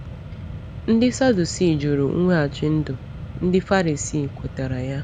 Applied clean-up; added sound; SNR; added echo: none; Mechanisms; 12 dB; none.